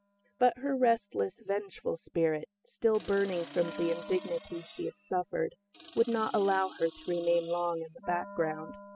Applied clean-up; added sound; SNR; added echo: classical method spectral subtraction.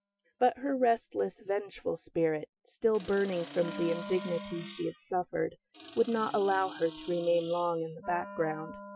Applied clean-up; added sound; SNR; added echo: classical method Wiener filter.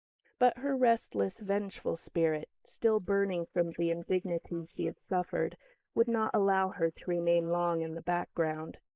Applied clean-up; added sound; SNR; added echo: neural mask model Resemble Enhance denoiser.